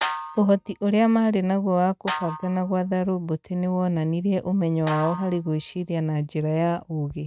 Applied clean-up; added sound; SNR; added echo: neural mask model RNNoise.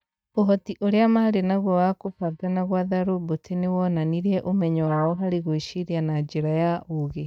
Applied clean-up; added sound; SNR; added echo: neural mask model DeepFilterNet 3.